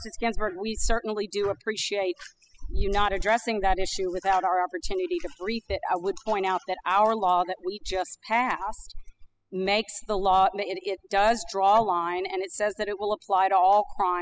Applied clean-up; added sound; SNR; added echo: classical method spectral subtraction.